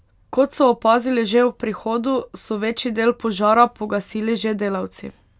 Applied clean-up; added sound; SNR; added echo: none; none; none; none.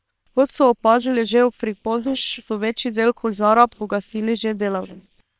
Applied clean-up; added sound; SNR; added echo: neural separator model SepFormer WHAM!.